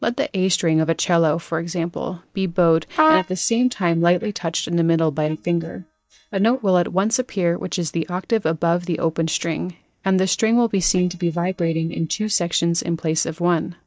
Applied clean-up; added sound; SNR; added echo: neural mask model DeepFilterNet 3.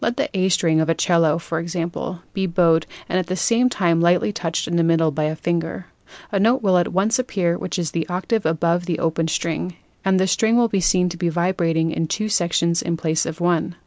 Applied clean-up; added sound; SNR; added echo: none; none; none; none.